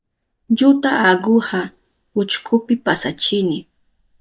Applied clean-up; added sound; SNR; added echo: neural mask model DeepFilterNet 3.